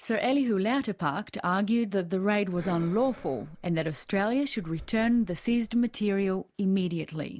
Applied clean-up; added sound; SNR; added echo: none; Breathing; 20 dB; none.